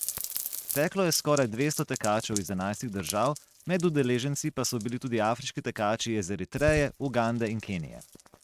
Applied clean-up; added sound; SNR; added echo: neural mask model RNNoise.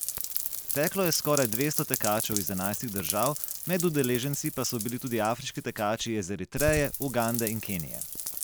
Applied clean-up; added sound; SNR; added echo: none; Rain; 5 dB; none.